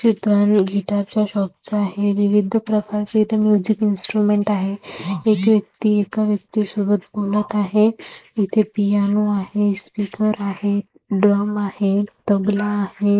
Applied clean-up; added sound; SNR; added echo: neural mask model Resemble Enhance denoiser.